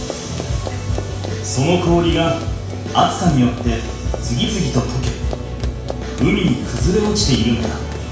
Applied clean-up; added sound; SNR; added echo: none; Run; 16 dB; reverberation time 0.7 s.